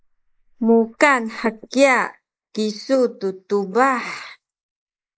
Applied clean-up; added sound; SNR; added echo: neural mask model Resemble Enhance denoiser.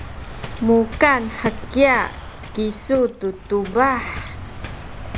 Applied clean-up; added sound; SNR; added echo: none; Waves, surf; 11 dB; none.